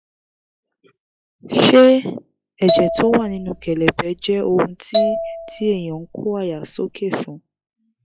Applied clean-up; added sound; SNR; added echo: classical method log-MMSE.